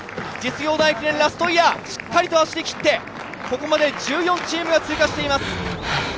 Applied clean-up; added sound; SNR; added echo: none; none; none; none.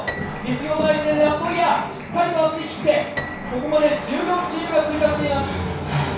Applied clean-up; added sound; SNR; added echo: none; Piano; 17 dB; reverberation time 0.6 s.